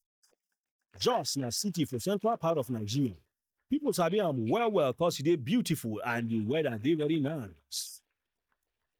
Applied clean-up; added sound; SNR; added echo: neural mask model DeepFilterNet 3.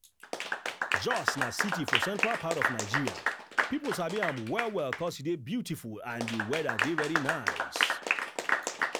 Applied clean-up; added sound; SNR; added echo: none; Applause / Clapping; -2 dB; none.